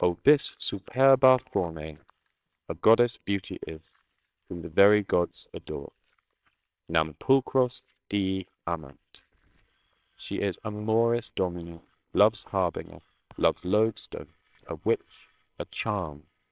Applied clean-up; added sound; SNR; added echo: neural separator model SepFormer WHAMR!.